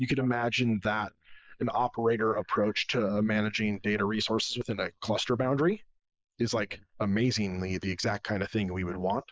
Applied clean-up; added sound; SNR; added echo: neural mask model Resemble Enhance denoiser.